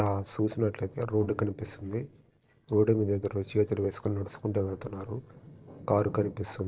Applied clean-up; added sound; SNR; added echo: neural separator model SepFormer DNS4.